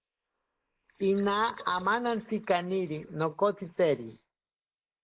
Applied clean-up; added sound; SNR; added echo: neural mask model Resemble Enhance denoiser.